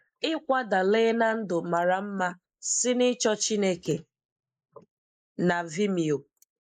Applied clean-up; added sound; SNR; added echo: neural mask model Resemble Enhance denoiser.